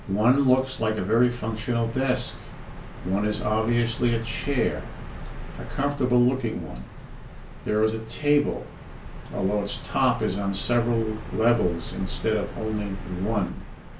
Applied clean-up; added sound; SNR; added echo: none; Bird vocalization, bird call, bird song; 10 dB; reverberation time 0.2 s.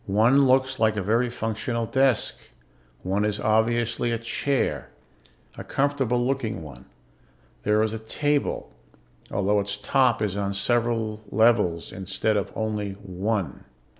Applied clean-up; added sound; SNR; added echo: none; none; none; none.